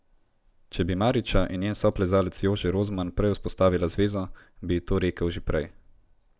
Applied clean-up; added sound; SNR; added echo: none; none; none; none.